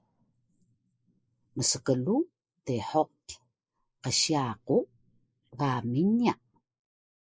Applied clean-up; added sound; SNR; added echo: neural mask model Resemble Enhance denoiser.